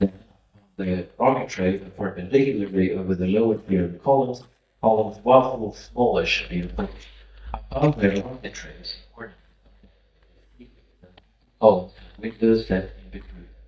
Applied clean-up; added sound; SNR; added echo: neural mask model DeepFilterNet 3.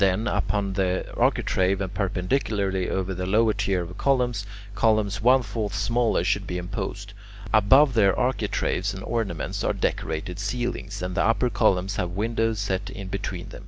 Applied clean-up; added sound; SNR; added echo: none; none; none; none.